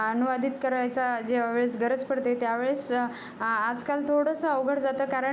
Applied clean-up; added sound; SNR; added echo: none; none; none; none.